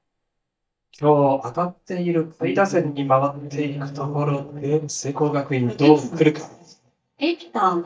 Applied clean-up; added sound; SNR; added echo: neural mask model DeepFilterNet 3.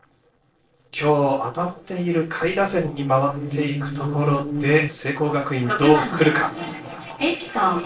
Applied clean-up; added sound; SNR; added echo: neural separator model SepFormer DNS4.